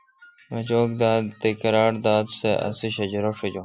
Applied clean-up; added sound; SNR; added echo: none; none; none; none.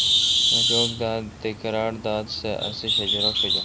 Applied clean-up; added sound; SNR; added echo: none; Bird; -5 dB; none.